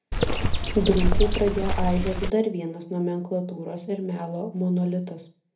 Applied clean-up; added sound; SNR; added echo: none; Bird; -4 dB; reverberation time 0.3 s.